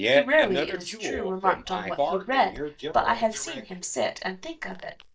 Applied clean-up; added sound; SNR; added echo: neural mask model DeepFilterNet 3.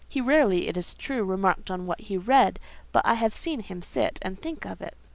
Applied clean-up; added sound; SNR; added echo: none; none; none; none.